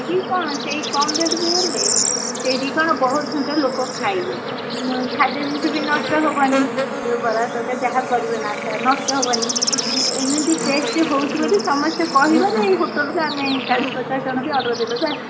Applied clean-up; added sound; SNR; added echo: none; Bird / Insect; 3 dB; reverberation time 0.5 s.